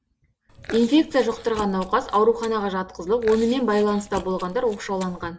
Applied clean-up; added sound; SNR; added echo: none; Chewing, mastication; 18 dB; none.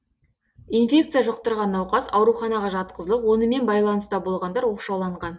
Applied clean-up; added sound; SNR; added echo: none; none; none; none.